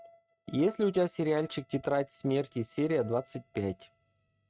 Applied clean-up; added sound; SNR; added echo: neural mask model RNNoise.